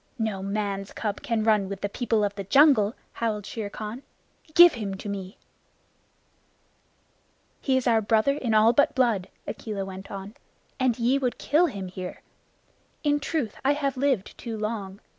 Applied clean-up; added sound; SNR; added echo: none; none; none; none.